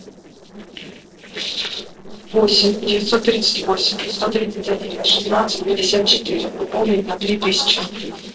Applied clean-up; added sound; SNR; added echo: neural separator model SepFormer DNS4.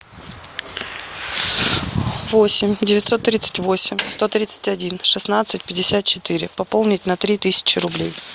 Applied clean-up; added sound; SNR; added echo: none; none; none; none.